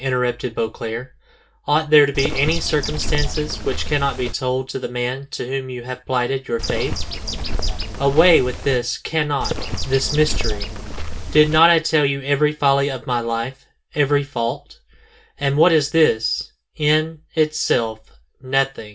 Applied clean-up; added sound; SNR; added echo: none; Bird; 2 dB; reverberation time 0.2 s.